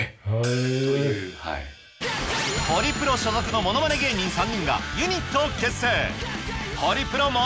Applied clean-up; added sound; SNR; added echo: none; Hi-hat; 17 dB; none.